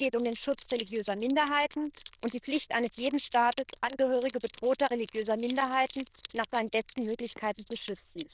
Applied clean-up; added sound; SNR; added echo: neural diffusion model UNIVERSE++.